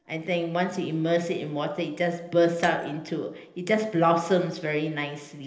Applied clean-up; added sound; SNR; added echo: neural separator model SepFormer DNS4.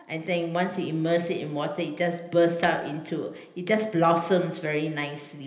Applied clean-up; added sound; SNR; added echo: none; Shatter; 18 dB; reverberation time 0.8 s.